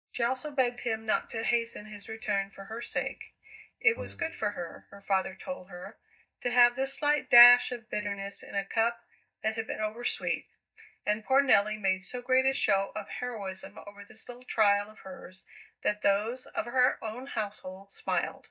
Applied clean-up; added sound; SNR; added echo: neural mask model DeepFilterNet 3.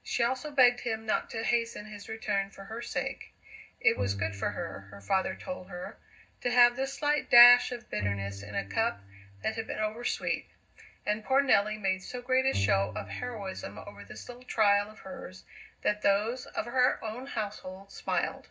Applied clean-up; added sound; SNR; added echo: none; Bowed string instrument; 11 dB; reverberation time 0.4 s.